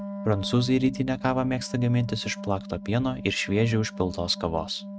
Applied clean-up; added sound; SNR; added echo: neural mask model RNNoise.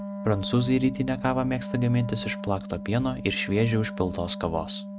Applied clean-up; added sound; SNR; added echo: none; Wind instrument, woodwind instrument; 10 dB; none.